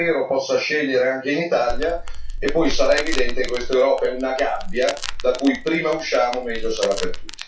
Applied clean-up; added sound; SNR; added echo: classical method WPE with log-MMSE.